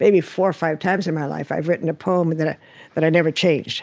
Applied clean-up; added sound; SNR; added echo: none; none; none; none.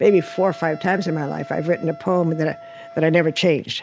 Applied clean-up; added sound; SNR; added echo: none; Wind instrument, woodwind instrument; 19 dB; none.